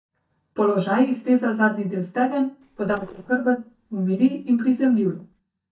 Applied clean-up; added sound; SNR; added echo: neural mask model DeepFilterNet 3.